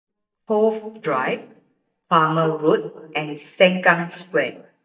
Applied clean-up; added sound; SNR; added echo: neural mask model DeepFilterNet 3.